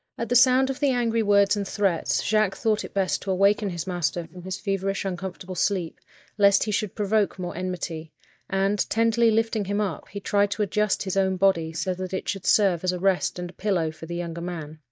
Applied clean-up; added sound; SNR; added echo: neural mask model DeepFilterNet 3.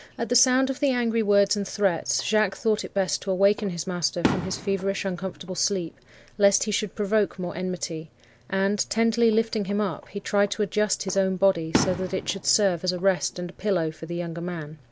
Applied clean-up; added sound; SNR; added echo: none; Fireworks; 13 dB; none.